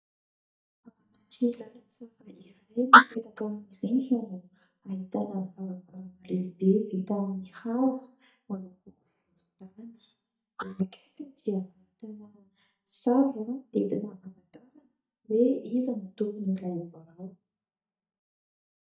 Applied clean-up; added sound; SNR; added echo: neural mask model DeepFilterNet 3.